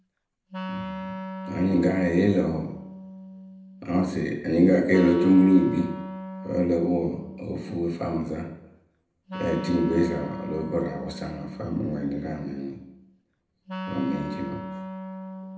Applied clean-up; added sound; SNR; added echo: none; Wind instrument, woodwind instrument; 11 dB; reverberation time 0.7 s.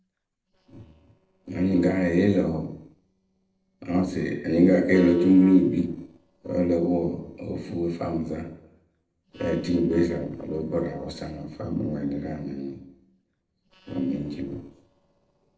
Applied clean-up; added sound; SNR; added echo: neural separator model SepFormer DNS4.